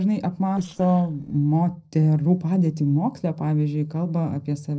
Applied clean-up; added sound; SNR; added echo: neural separator model SepFormer DNS4.